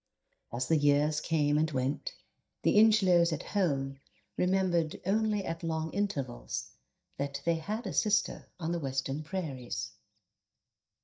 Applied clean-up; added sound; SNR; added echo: neural mask model DeepFilterNet 3.